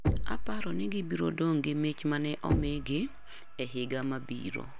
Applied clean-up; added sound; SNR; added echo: none; Knock; 7 dB; none.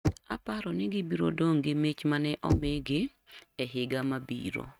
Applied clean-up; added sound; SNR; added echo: neural mask model RNNoise.